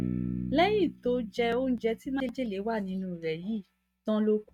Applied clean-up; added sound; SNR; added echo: neural mask model RNNoise.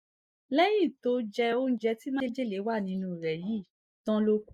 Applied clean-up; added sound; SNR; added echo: neural mask model Resemble Enhance denoiser.